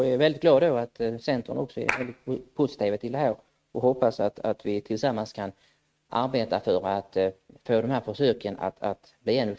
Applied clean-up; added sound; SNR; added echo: neural mask model RNNoise.